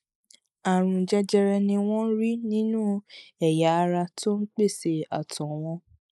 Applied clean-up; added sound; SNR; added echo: neural mask model Resemble Enhance denoiser.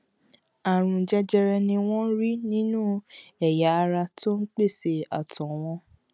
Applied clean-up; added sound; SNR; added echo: none; none; none; none.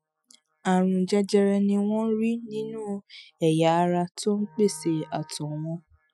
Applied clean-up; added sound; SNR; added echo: classical method Wiener filter.